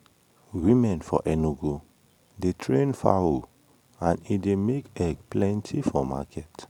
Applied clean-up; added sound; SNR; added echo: none; none; none; none.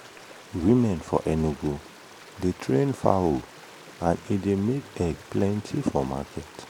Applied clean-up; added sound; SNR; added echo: none; Stream; 20 dB; none.